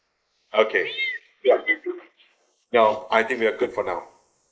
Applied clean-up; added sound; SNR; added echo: neural mask model Resemble Enhance denoiser.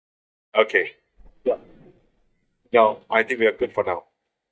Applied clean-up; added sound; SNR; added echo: neural mask model DeepFilterNet 3.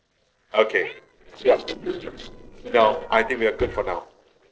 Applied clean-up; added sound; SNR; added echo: neural separator model SepFormer DNS4.